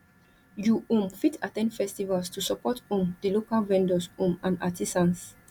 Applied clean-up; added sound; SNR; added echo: none; none; none; none.